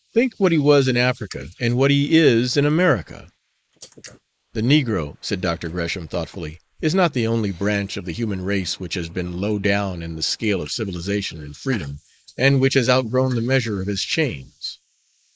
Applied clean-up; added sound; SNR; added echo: neural mask model Resemble Enhance denoiser.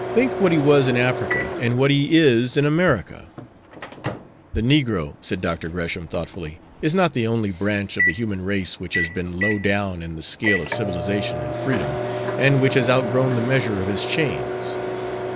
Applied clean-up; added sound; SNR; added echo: none; Microwave oven; 6 dB; none.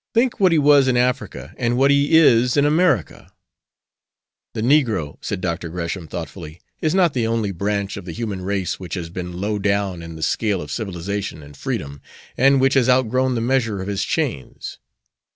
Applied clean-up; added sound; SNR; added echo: none; none; none; none.